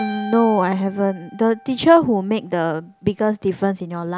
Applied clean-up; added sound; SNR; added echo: none; Keyboard (musical); 18 dB; none.